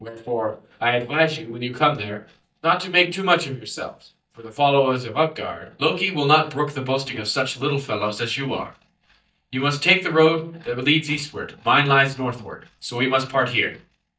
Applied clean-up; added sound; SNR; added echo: neural mask model DeepFilterNet 3.